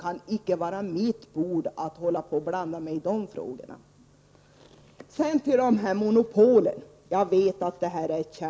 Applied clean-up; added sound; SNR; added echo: none; none; none; none.